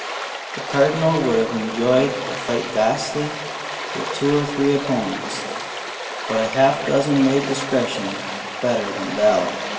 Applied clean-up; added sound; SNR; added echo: none; Stream; 7 dB; reverberation time 2.0 s.